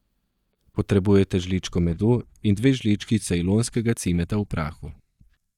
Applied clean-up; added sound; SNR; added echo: neural mask model DeepFilterNet 3.